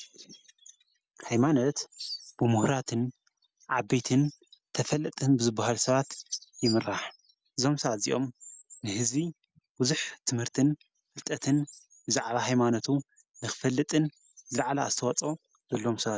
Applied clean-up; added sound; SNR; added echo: none; none; none; none.